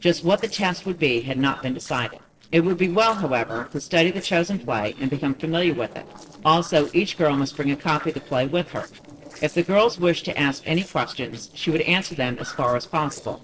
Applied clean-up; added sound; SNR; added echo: neural separator model SepFormer DNS4.